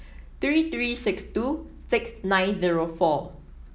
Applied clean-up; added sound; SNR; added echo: none; none; none; none.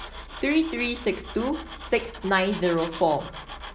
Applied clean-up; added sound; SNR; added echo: none; Tools; 15 dB; none.